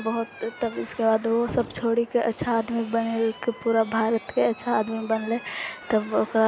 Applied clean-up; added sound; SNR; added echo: none; Squeak / Slam; 20 dB; none.